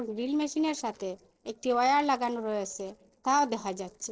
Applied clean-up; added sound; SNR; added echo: neural separator model SepFormer DNS4.